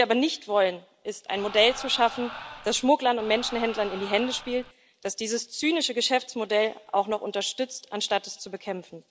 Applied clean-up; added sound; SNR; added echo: none; Crowd; 13 dB; none.